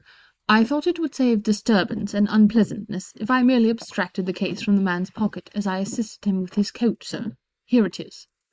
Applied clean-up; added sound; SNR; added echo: neural mask model Resemble Enhance denoiser.